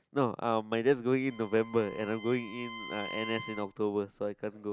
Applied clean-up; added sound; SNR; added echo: none; Bowed string instrument; 12 dB; none.